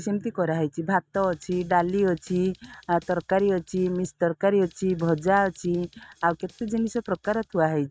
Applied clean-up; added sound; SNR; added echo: neural mask model RNNoise.